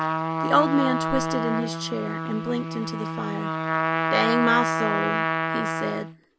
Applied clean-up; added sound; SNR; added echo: none; Trumpet; -1 dB; none.